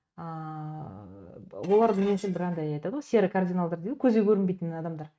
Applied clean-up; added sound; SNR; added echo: neural mask model RNNoise.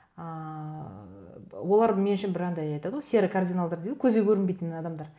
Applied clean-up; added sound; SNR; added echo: none; none; none; none.